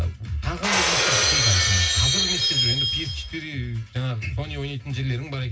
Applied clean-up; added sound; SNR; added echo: none; Shatter; -2 dB; reverberation time 0.4 s.